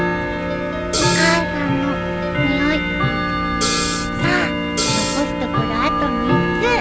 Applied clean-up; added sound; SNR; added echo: none; Hi-hat + Tick-tock / Bell; -5 dB; none.